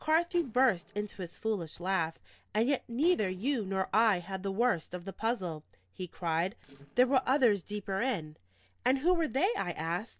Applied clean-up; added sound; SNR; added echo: neural separator model SepFormer DNS4.